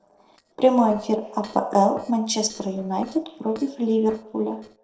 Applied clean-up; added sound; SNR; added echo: neural separator model SepFormer DNS4.